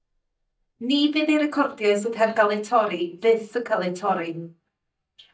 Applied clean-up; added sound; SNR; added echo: neural mask model DeepFilterNet 3.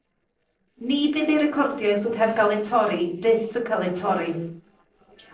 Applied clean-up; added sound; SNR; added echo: neural separator model SepFormer DNS4.